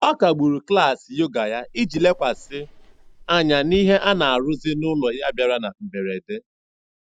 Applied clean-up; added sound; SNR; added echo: neural mask model DeepFilterNet 3.